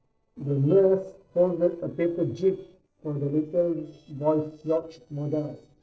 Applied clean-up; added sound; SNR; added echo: neural separator model SepFormer DNS4.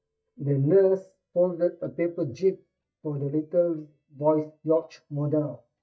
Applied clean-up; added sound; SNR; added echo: neural mask model DeepFilterNet 3.